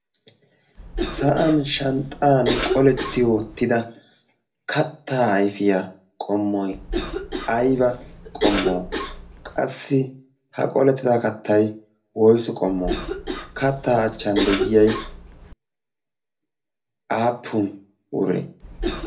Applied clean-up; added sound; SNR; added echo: none; Cough; 9 dB; reverberation time 0.3 s.